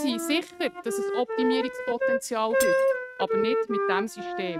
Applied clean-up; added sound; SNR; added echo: neural mask model RNNoise.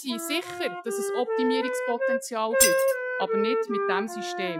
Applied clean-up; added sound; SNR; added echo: classical method Wiener filter.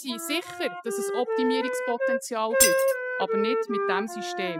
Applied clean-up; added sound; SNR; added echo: classical method spectral subtraction.